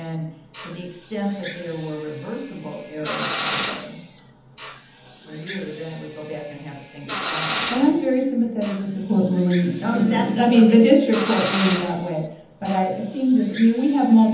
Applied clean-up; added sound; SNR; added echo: none; Drill; 12 dB; reverberation time 1.3 s.